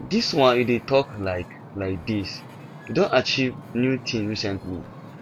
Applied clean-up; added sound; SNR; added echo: none; Wind / Ocean; 16 dB; none.